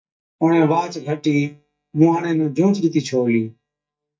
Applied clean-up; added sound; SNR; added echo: neural mask model DeepFilterNet 3.